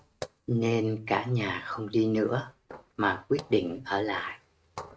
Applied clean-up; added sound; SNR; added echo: neural mask model RNNoise.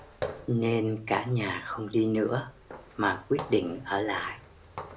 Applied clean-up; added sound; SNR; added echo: none; Walk, footsteps; 14 dB; none.